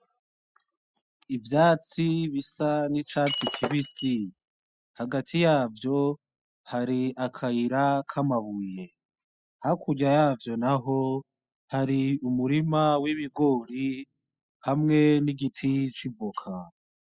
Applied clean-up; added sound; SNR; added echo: classical method spectral subtraction.